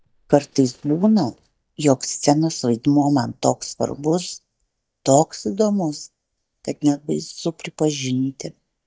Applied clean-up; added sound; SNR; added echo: neural mask model DeepFilterNet 3.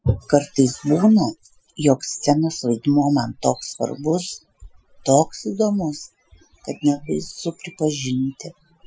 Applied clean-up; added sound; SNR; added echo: classical method Wiener filter.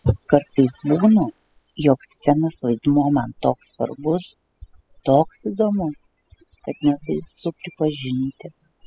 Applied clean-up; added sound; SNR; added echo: classical method spectral subtraction.